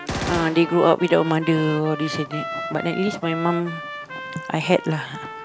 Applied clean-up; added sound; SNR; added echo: none; Trumpet + Gunshot, gunfire; 9 dB; none.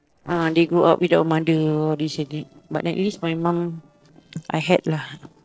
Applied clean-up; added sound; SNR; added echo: neural separator model SepFormer DNS4.